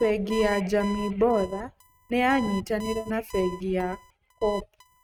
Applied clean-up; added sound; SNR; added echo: neural mask model RNNoise.